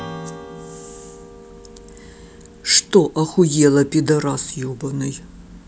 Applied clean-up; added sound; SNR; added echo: none; Strum; 19 dB; none.